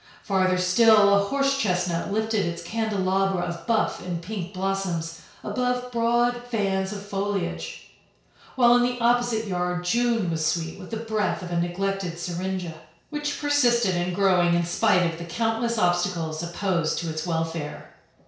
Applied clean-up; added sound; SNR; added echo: none; none; none; reverberation time 0.6 s.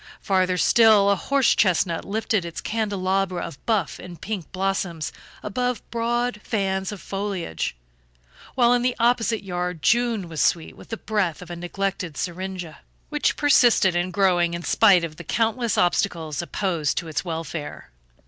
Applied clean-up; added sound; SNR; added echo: none; none; none; none.